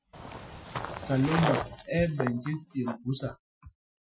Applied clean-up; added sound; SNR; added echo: classical method Wiener filter.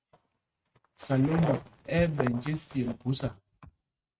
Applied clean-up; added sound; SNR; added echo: neural mask model RNNoise.